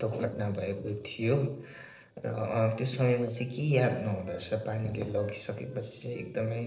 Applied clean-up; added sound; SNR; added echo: neural separator model SepFormer DNS4.